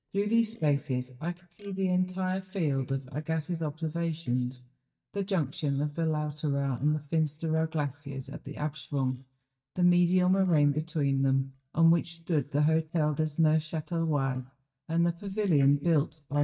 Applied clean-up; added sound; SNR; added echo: neural mask model DeepFilterNet 3.